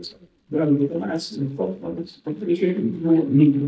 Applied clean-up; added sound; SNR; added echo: neural mask model DeepFilterNet 3.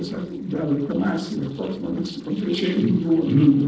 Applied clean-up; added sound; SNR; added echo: neural separator model SepFormer DNS4.